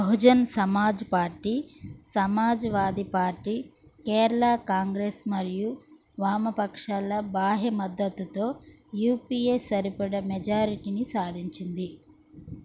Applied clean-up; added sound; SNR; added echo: none; none; none; none.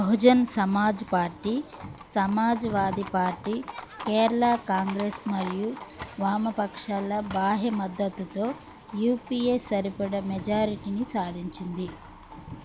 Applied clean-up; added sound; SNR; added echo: none; Livestock, farm animals, working animals; 16 dB; none.